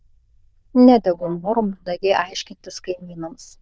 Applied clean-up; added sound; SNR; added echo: neural diffusion model UNIVERSE++.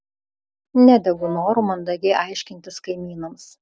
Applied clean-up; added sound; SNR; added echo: none; Wind instrument, woodwind instrument; 16 dB; none.